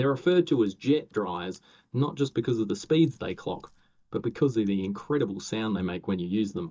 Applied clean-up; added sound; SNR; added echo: neural mask model DeepFilterNet 3.